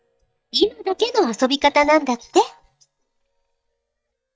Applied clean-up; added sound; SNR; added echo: neural mask model DeepFilterNet 3.